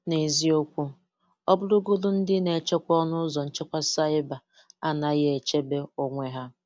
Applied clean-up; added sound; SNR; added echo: none; none; none; none.